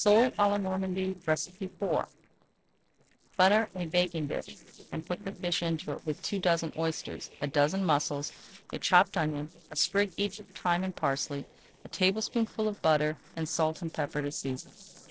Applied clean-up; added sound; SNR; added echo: neural separator model SepFormer DNS4.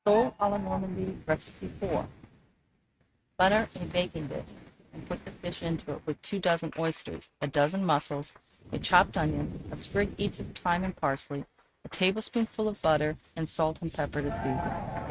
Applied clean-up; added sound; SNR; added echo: neural mask model RNNoise.